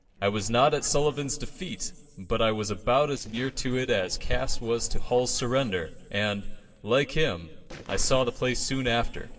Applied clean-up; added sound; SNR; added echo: neural separator model SepFormer DNS4.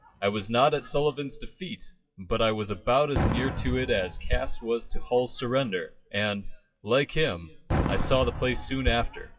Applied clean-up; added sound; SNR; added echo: classical method WPE with log-MMSE.